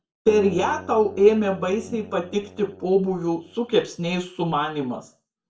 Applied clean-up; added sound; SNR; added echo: none; Keyboard (musical); 18 dB; reverberation time 0.3 s.